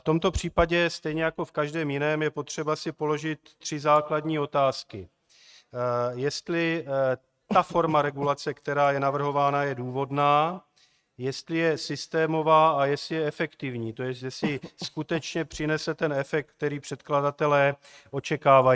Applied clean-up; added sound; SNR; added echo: neural mask model RNNoise.